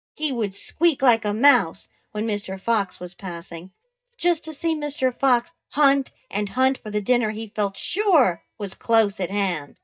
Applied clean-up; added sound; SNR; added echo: neural mask model DeepFilterNet 3.